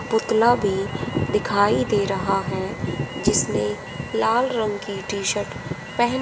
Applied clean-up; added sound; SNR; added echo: none; Alarm; 17 dB; reverberation time 1.0 s.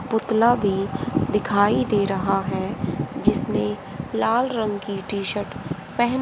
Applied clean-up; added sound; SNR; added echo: none; none; none; none.